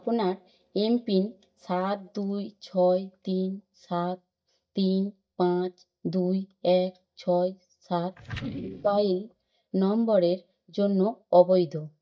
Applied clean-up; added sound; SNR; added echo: neural mask model DeepFilterNet 3.